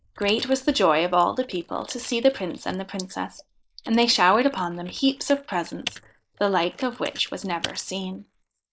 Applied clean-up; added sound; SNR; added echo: neural mask model Resemble Enhance denoiser.